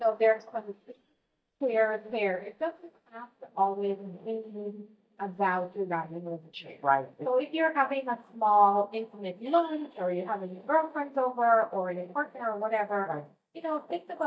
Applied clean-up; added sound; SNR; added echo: neural mask model DeepFilterNet 3.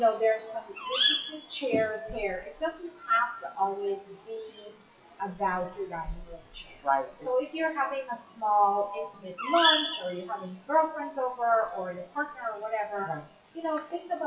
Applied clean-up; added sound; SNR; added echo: classical method WPE with log-MMSE.